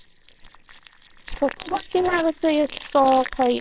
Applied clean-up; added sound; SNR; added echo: neural separator model SepFormer WHAMR!.